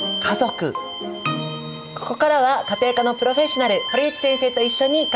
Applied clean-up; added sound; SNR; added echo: none; Bowed string instrument; 9 dB; none.